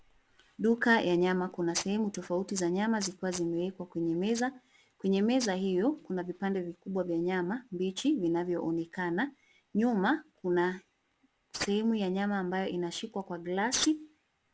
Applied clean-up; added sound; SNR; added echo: none; none; none; none.